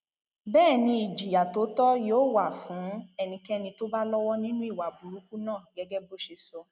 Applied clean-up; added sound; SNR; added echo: none; none; none; none.